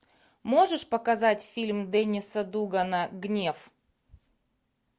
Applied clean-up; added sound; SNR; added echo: none; none; none; none.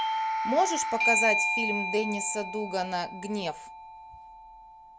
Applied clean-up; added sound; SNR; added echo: none; Doorbell; -1 dB; none.